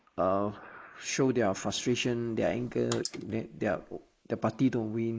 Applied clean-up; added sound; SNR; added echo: neural mask model Resemble Enhance denoiser.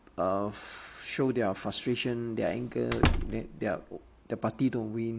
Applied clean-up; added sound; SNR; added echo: none; Slam; 0 dB; none.